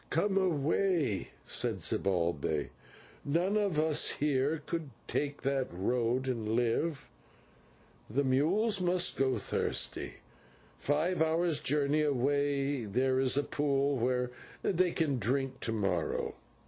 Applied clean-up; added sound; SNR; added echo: none; none; none; none.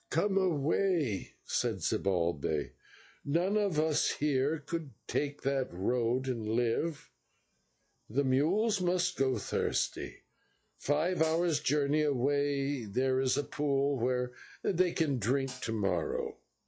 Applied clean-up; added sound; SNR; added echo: classical method log-MMSE.